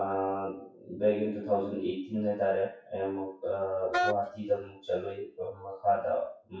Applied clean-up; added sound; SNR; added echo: classical method WPE with log-MMSE.